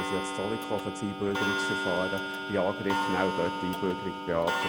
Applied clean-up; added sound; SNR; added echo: none; Clock; 1 dB; none.